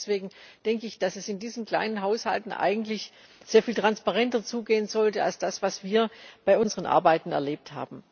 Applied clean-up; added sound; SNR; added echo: none; none; none; none.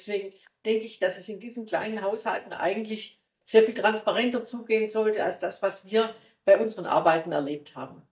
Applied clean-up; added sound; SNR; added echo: neural mask model DeepFilterNet 3.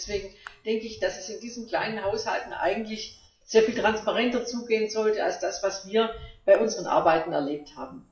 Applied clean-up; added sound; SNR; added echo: classical method WPE with log-MMSE.